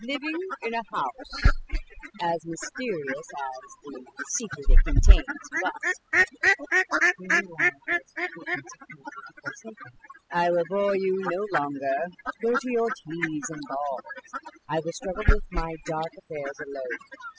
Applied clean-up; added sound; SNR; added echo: classical method spectral subtraction.